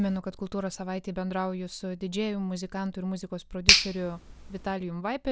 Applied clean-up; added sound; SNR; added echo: none; Finger snapping; 0 dB; none.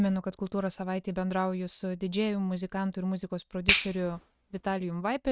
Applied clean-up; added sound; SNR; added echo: neural mask model RNNoise.